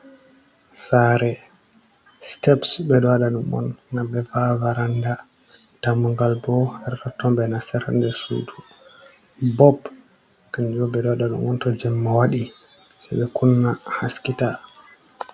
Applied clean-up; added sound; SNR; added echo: none; none; none; none.